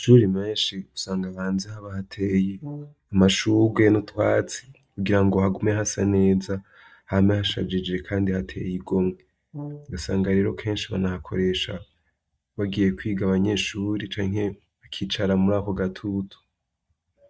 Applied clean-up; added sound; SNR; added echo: neural mask model DeepFilterNet 3.